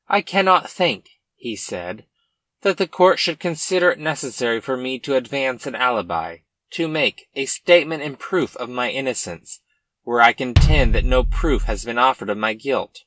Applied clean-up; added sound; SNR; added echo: none; Bass drum; -3 dB; none.